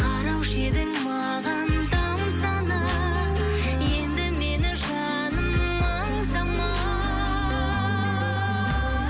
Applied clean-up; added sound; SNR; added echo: none; none; none; none.